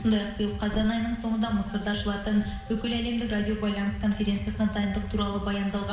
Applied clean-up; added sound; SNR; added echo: none; Thump, thud; 20 dB; reverberation time 1.3 s.